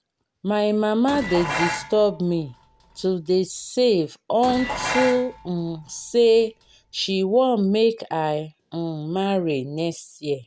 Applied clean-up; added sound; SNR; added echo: none; Dishes, pots, and pans; 9 dB; none.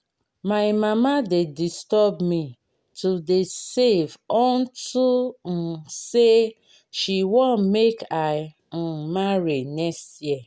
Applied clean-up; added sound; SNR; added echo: none; none; none; none.